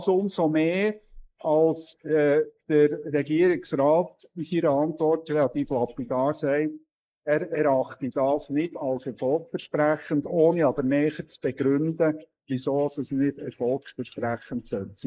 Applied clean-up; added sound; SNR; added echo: neural mask model Resemble Enhance denoiser.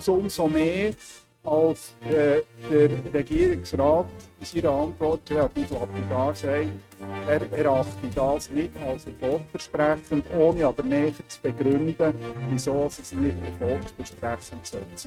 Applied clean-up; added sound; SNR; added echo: neural mask model RNNoise.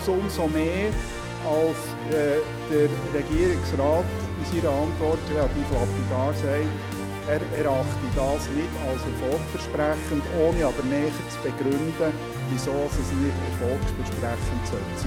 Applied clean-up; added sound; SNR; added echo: none; Musical instrument; 2 dB; none.